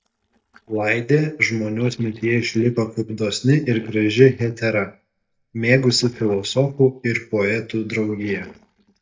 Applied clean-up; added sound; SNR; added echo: neural mask model DeepFilterNet 3.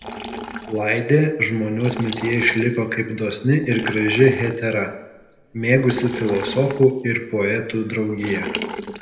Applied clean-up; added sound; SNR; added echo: none; Liquid; 12 dB; reverberation time 0.8 s.